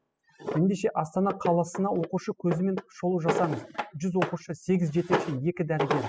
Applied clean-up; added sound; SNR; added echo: classical method spectral subtraction.